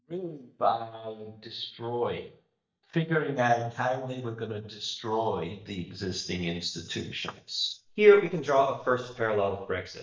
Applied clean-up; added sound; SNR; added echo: neural mask model DeepFilterNet 3.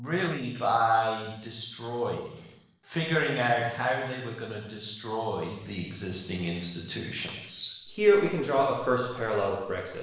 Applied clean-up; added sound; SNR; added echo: neural separator model SepFormer DNS4.